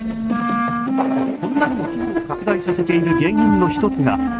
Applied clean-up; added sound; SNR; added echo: neural mask model RNNoise.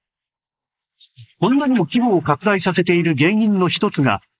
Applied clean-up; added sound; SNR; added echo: neural mask model Resemble Enhance denoiser.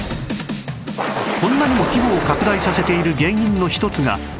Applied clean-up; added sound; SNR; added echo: none; none; none; none.